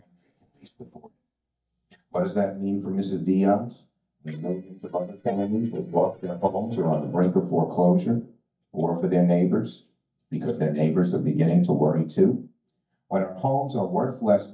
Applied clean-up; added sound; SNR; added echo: neural mask model DeepFilterNet 3.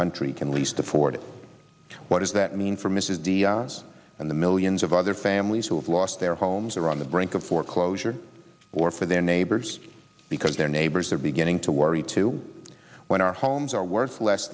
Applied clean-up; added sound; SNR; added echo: none; none; none; none.